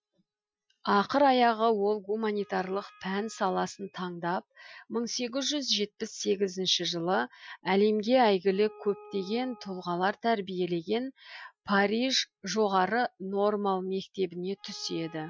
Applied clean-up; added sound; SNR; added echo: classical method Wiener filter.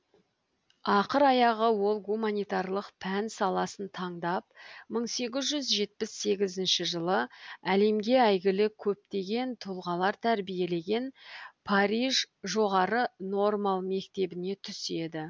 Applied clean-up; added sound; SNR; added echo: none; none; none; none.